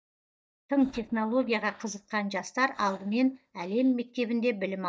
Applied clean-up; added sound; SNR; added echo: neural mask model DeepFilterNet 3.